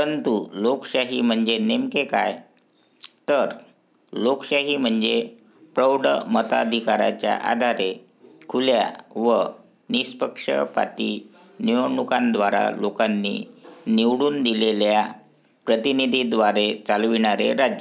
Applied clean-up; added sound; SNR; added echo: none; none; none; none.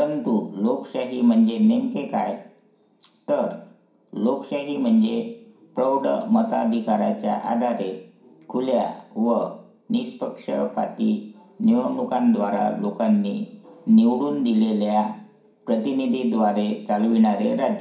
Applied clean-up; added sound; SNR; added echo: none; none; none; reverberation time 0.5 s.